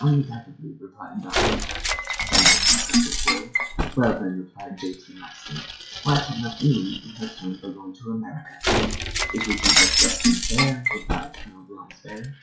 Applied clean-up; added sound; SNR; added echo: classical method WPE with log-MMSE.